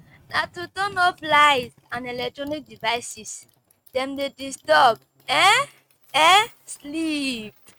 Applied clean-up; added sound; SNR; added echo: neural mask model RNNoise.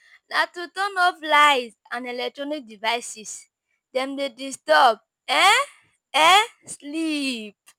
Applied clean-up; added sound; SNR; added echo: none; none; none; none.